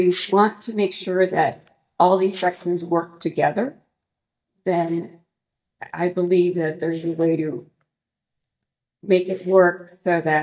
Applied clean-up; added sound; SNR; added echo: neural mask model DeepFilterNet 3.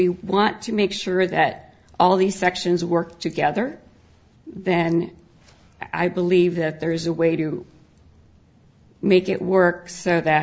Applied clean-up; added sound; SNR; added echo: none; none; none; none.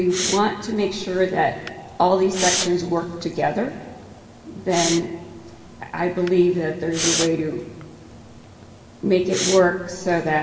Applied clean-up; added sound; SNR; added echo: none; Respiratory sounds; 9 dB; reverberation time 1.9 s.